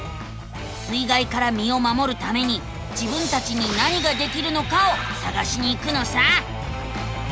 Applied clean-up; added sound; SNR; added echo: none; Snare drum; 19 dB; none.